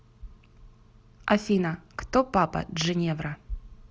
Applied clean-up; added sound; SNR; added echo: none; none; none; none.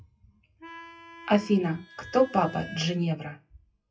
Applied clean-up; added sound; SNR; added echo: classical method WPE with log-MMSE.